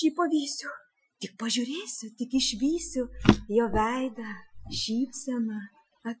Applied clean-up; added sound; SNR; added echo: classical method Wiener filter.